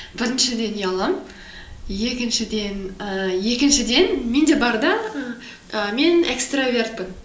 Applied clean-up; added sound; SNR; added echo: none; Wind; 19 dB; reverberation time 0.2 s.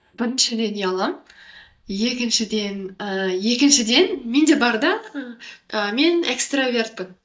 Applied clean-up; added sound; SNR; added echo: neural mask model DeepFilterNet 3.